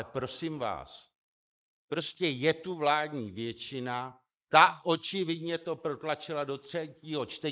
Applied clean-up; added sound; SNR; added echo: neural mask model Resemble Enhance denoiser.